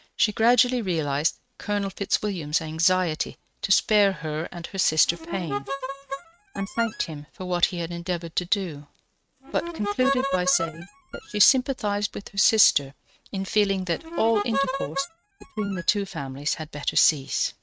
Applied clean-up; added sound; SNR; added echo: neural mask model RNNoise.